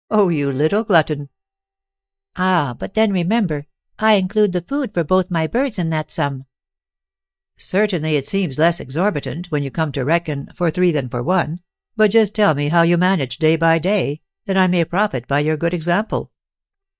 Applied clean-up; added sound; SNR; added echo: neural mask model DeepFilterNet 3.